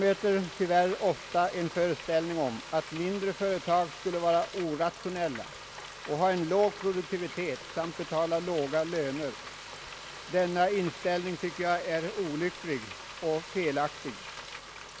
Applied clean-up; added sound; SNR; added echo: none; Frying (food); 13 dB; none.